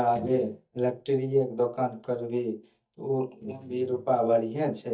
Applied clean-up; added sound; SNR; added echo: neural mask model DeepFilterNet 3.